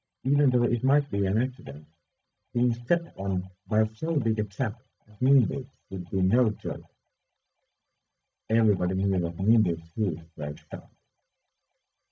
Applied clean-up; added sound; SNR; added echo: neural mask model DeepFilterNet 3.